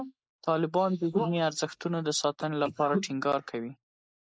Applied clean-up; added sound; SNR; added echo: neural mask model Resemble Enhance denoiser.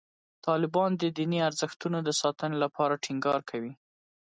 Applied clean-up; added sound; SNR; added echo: none; none; none; none.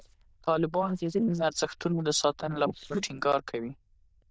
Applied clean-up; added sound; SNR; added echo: neural diffusion model UNIVERSE++.